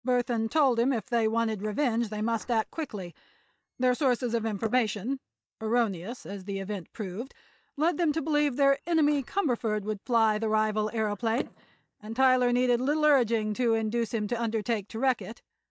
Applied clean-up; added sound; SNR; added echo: neural mask model DeepFilterNet 3.